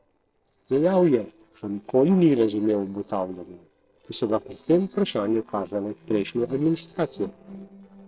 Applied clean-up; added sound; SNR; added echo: neural separator model SepFormer DNS4.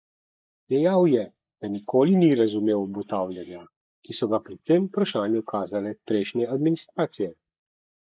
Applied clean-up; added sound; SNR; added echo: neural mask model Resemble Enhance denoiser.